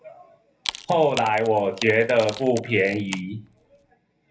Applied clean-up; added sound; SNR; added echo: none; Wood; 14 dB; reverberation time 0.3 s.